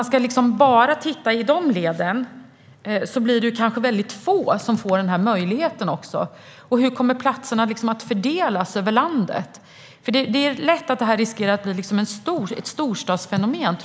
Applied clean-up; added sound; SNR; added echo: none; none; none; none.